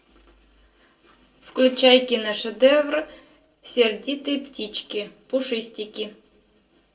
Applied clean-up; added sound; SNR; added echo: none; none; none; reverberation time 0.2 s.